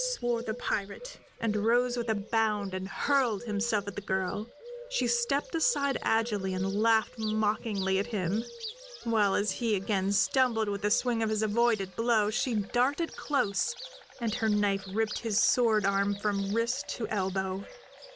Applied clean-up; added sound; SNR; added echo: none; Bird; 15 dB; none.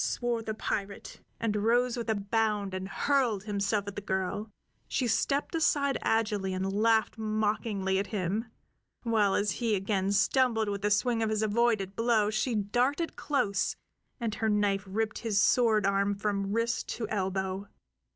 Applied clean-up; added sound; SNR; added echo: none; none; none; none.